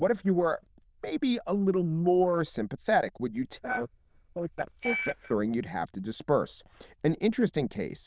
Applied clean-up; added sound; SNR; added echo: neural diffusion model UNIVERSE++.